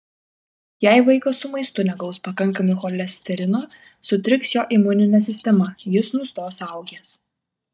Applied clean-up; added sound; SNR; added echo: neural mask model DeepFilterNet 3.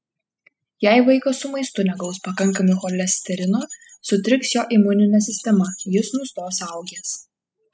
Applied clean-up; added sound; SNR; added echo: classical method spectral subtraction.